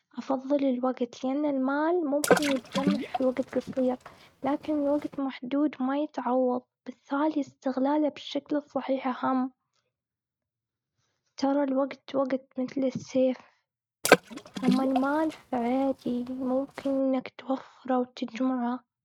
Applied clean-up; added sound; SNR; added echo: neural mask model RNNoise.